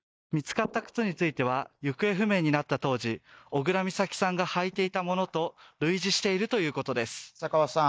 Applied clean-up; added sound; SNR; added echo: neural mask model DeepFilterNet 3.